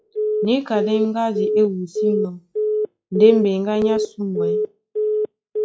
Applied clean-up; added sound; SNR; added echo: classical method log-MMSE.